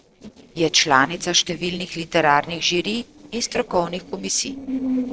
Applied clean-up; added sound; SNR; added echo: neural separator model SepFormer DNS4.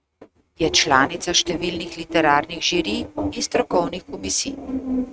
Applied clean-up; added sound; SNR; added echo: neural mask model RNNoise.